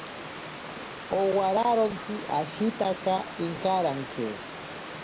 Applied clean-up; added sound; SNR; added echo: none; Stream / Liquid; 10 dB; none.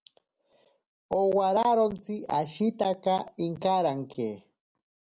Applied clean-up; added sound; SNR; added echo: none; none; none; none.